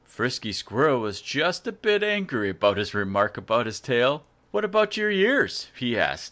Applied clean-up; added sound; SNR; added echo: none; none; none; none.